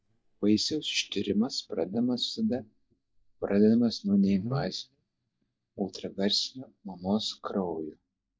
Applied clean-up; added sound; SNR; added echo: neural mask model DeepFilterNet 3.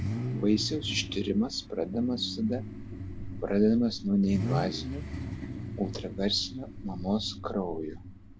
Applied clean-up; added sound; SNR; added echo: none; Idling / Accelerating, revving, vroom / Car; 6 dB; none.